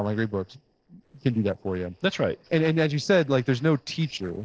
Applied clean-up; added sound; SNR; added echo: neural separator model SepFormer DNS4.